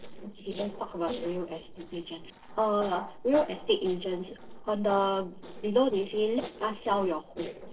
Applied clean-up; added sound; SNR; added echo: neural separator model SepFormer DNS4.